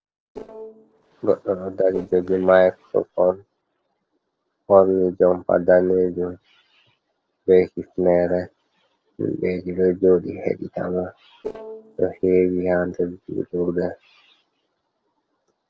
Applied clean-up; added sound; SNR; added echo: neural separator model SepFormer DNS4.